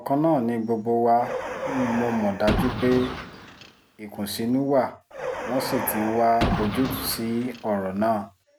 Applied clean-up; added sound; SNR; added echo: none; Car; 6 dB; none.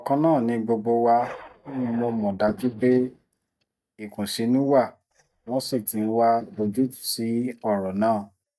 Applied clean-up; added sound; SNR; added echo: neural mask model DeepFilterNet 3.